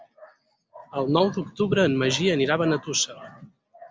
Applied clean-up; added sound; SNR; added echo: none; none; none; none.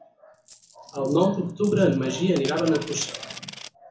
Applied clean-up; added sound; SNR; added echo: none; Coin (dropping); 16 dB; reverberation time 0.6 s.